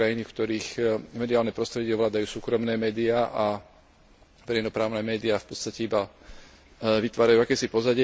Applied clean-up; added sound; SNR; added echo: none; none; none; none.